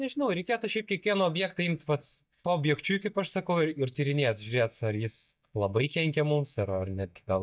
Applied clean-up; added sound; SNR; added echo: neural mask model DeepFilterNet 3.